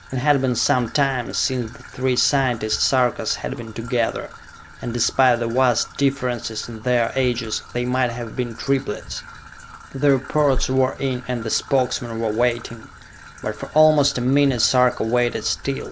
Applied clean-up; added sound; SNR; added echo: none; Trickle, dribble / Traffic noise, roadway noise; 18 dB; none.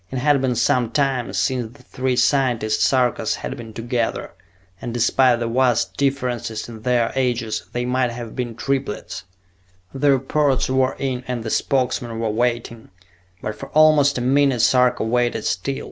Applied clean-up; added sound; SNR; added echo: none; none; none; none.